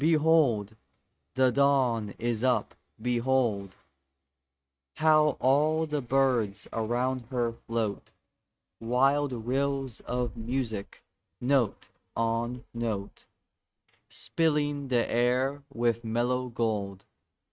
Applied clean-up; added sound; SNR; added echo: neural mask model RNNoise.